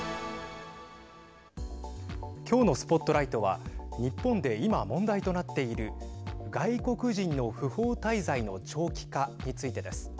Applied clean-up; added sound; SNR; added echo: none; none; none; none.